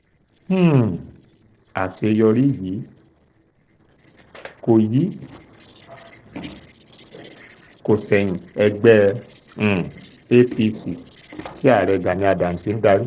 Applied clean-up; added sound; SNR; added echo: neural separator model SepFormer DNS4.